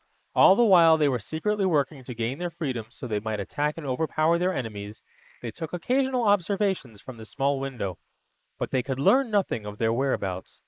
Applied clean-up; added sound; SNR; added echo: neural mask model Resemble Enhance denoiser.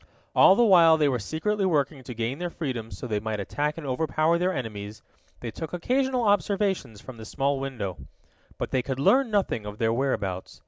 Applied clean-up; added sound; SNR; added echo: none; none; none; none.